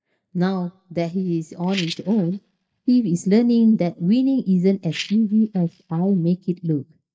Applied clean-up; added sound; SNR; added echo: neural mask model DeepFilterNet 3.